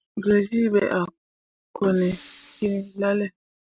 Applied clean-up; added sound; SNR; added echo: neural mask model RNNoise.